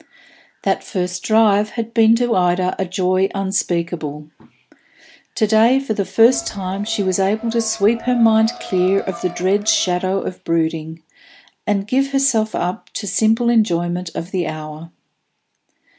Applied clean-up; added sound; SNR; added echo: none; Crowd; 16 dB; none.